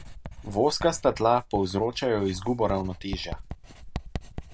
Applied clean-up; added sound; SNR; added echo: none; Writing; 12 dB; none.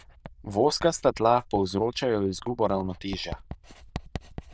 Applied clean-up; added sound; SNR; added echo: neural diffusion model UNIVERSE++.